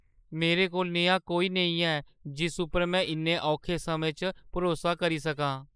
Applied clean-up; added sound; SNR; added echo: neural mask model Resemble Enhance denoiser.